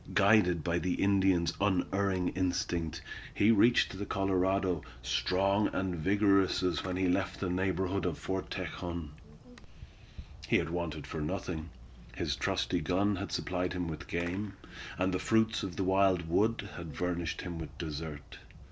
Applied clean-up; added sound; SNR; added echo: none; Fireworks; 18 dB; none.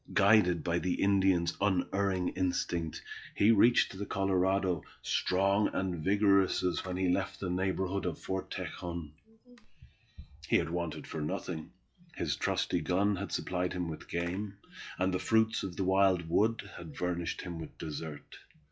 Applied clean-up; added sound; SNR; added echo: classical method log-MMSE.